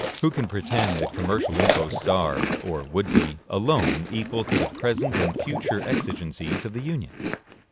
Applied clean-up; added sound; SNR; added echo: none; Chewing, mastication + Water / Liquid; 0 dB; none.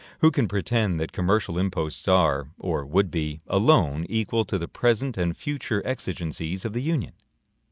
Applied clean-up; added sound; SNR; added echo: none; none; none; none.